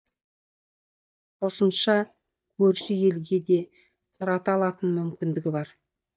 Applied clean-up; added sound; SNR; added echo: neural mask model DeepFilterNet 3.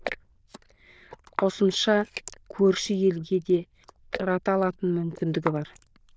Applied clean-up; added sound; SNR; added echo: neural diffusion model UNIVERSE++.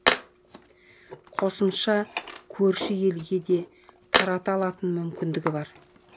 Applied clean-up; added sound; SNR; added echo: none; Tools; 4 dB; none.